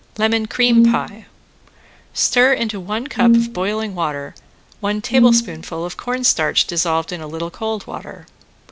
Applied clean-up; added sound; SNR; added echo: none; Brass instrument; -4 dB; none.